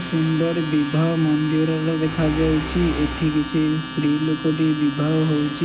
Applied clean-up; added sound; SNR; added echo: none; Mechanisms + Domestic sounds, home sounds; 10 dB; none.